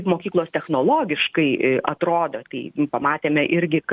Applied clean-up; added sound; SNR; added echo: none; none; none; none.